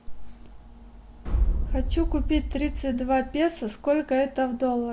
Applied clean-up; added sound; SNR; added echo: none; Boom; 0 dB; none.